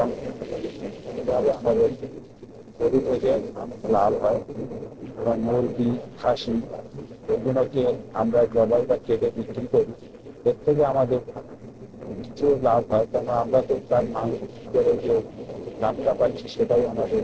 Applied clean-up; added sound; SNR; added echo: neural separator model SepFormer DNS4.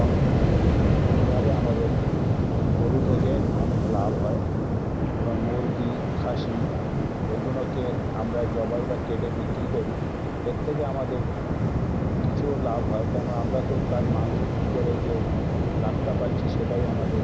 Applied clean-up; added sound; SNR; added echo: none; Waves, surf; -5 dB; none.